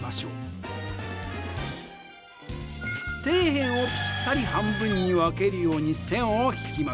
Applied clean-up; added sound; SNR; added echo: none; Bird / Chicken, rooster; 10 dB; none.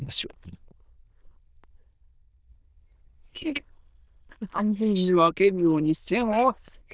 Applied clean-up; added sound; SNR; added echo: neural diffusion model UNIVERSE++.